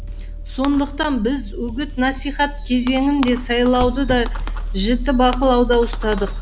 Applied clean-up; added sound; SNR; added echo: none; Fireworks; 6 dB; none.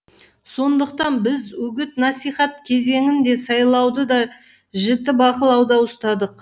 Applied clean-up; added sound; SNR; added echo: none; none; none; none.